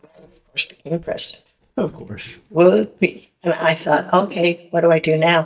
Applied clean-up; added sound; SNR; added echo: neural mask model DeepFilterNet 3.